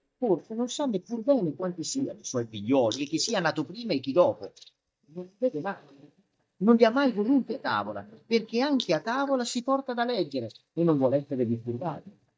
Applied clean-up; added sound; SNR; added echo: neural mask model DeepFilterNet 3.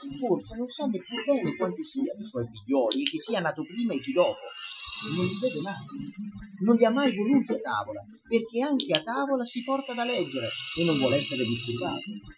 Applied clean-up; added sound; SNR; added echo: classical method Wiener filter.